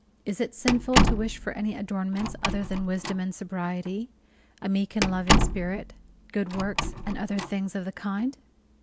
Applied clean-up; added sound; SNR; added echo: none; Slam; -1 dB; none.